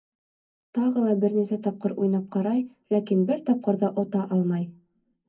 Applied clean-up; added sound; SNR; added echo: none; none; none; reverberation time 0.3 s.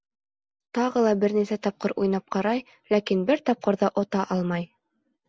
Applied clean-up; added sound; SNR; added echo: none; none; none; none.